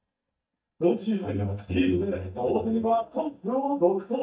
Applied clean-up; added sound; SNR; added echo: neural mask model DeepFilterNet 3.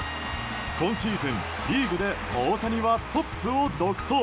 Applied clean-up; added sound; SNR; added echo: none; none; none; none.